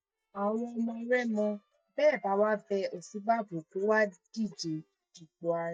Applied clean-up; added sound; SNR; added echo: neural mask model DeepFilterNet 3.